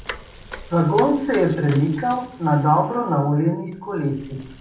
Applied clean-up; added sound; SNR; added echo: none; Bicycle; 19 dB; reverberation time 0.6 s.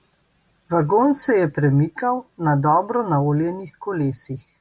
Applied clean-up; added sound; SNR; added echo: none; none; none; none.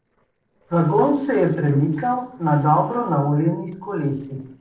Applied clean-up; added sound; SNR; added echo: neural separator model SepFormer DNS4.